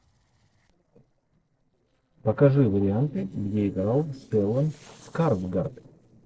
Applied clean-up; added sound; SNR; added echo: neural separator model SepFormer DNS4.